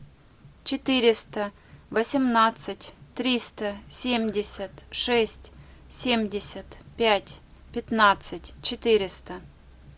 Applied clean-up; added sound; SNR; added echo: none; none; none; none.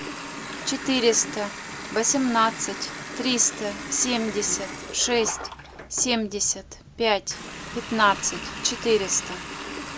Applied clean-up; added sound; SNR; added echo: none; Water tap, faucet; 10 dB; none.